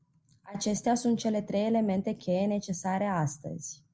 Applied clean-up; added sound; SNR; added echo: none; none; none; none.